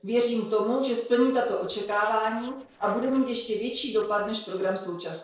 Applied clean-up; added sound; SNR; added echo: neural separator model SepFormer DNS4.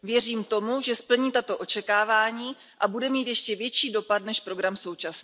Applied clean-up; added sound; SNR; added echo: none; none; none; none.